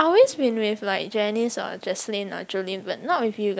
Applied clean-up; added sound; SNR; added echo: none; none; none; none.